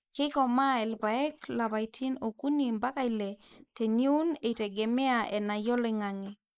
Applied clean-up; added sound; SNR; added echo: neural mask model Resemble Enhance denoiser.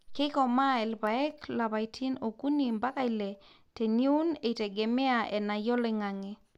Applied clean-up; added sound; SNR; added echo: none; none; none; none.